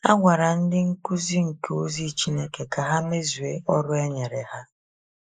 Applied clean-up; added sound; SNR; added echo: neural mask model Resemble Enhance denoiser.